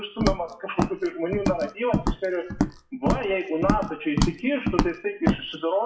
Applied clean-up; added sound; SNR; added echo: classical method WPE with log-MMSE.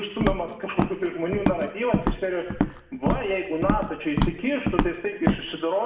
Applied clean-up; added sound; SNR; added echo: none; Walk, footsteps; 0 dB; reverberation time 0.9 s.